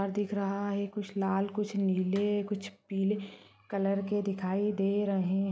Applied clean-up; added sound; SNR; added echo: none; none; none; none.